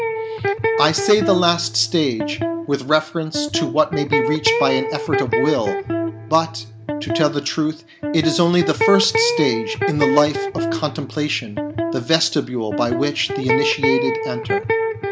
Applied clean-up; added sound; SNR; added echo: none; Electric guitar; 2 dB; none.